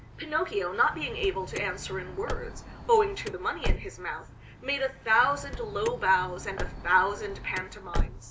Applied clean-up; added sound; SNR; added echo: none; Car; 6 dB; none.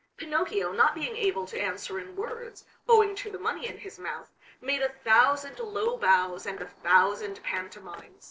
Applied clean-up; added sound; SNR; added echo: neural separator model SepFormer DNS4.